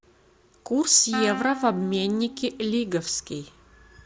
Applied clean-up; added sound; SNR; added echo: none; Wind instrument, woodwind instrument; 11 dB; none.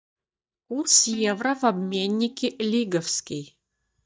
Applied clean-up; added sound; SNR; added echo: neural mask model DeepFilterNet 3.